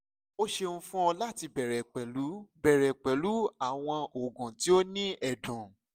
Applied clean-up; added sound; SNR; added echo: none; none; none; none.